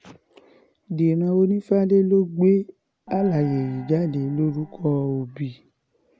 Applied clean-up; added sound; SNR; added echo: none; Gong; 18 dB; none.